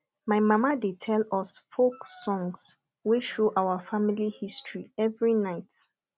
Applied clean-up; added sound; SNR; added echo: none; none; none; none.